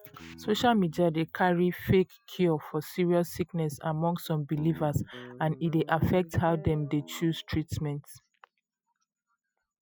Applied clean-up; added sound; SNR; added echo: classical method Wiener filter.